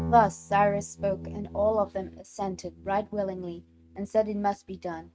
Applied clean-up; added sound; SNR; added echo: neural mask model RNNoise.